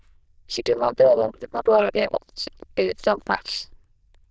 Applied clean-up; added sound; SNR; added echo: neural diffusion model UNIVERSE++.